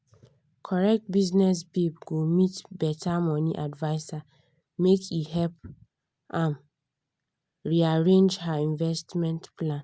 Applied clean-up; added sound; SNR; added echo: none; none; none; none.